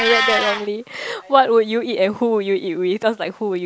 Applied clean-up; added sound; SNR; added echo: none; Meow; 7 dB; none.